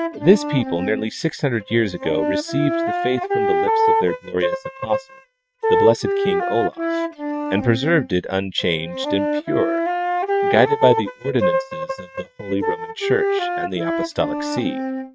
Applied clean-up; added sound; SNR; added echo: neural mask model RNNoise.